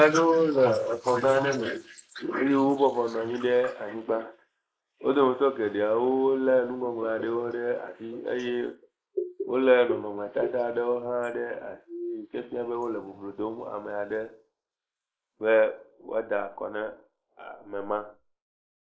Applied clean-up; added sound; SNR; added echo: neural mask model Resemble Enhance denoiser.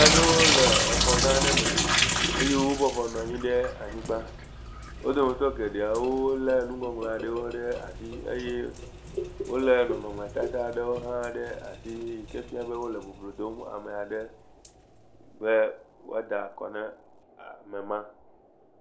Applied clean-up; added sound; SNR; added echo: none; Drip / Sink (filling or washing); 1 dB; none.